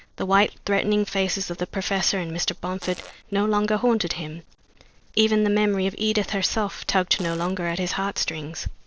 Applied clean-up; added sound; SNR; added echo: neural separator model SepFormer DNS4.